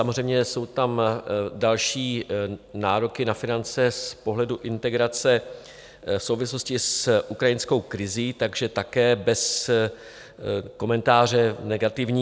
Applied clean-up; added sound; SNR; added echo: none; none; none; none.